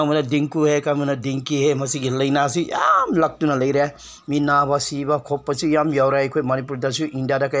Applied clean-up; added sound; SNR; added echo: none; none; none; none.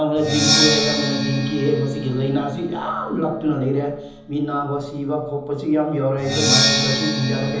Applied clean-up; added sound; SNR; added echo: none; Percussion; 1 dB; reverberation time 1.3 s.